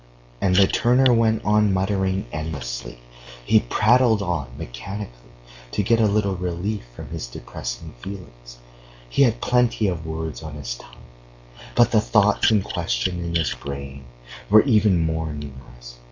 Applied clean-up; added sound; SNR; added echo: none; none; none; none.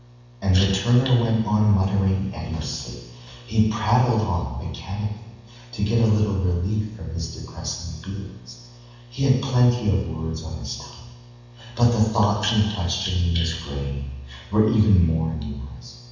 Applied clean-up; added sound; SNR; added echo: none; none; none; reverberation time 1.1 s.